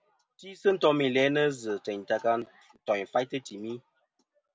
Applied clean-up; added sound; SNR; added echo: none; none; none; none.